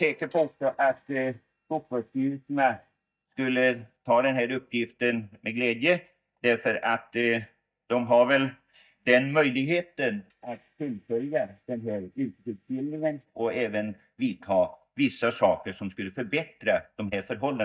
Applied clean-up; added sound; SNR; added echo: neural mask model DeepFilterNet 3.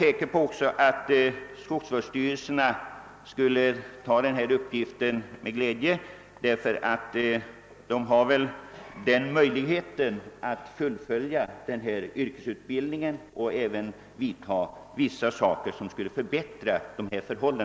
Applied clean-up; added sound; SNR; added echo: none; none; none; none.